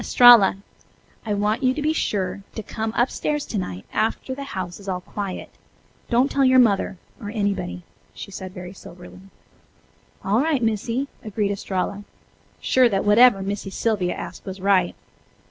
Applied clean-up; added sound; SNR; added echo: none; none; none; none.